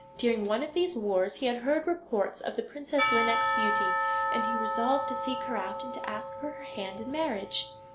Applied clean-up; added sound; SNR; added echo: none; Church bell / Percussion; 1 dB; none.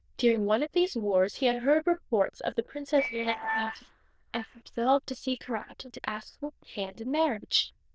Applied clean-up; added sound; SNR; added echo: neural diffusion model UNIVERSE++.